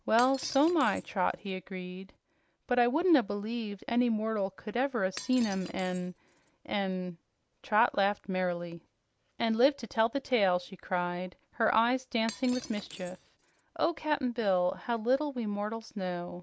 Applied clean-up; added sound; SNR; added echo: none; Shatter; 18 dB; none.